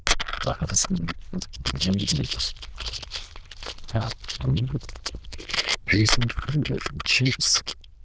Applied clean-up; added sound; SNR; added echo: neural diffusion model UNIVERSE++.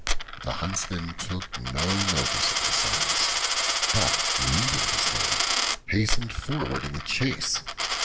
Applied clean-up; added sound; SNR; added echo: none; Coin (dropping); -4 dB; none.